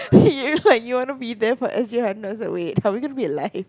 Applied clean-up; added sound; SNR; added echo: none; none; none; none.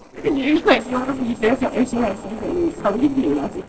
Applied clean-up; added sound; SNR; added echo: neural separator model SepFormer DNS4.